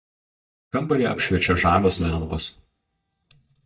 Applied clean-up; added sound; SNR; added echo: neural mask model DeepFilterNet 3.